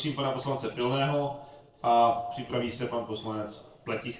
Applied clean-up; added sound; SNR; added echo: neural separator model SepFormer DNS4.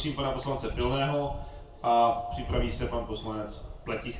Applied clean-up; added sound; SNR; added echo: none; Wind; 9 dB; reverberation time 0.3 s.